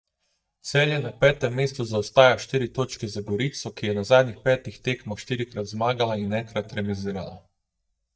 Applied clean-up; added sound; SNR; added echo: neural mask model DeepFilterNet 3.